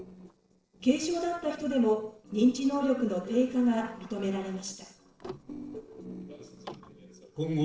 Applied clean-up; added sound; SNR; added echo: neural separator model SepFormer DNS4.